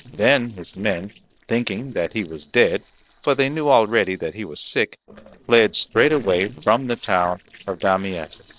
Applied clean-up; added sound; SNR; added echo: neural separator model SepFormer DNS4.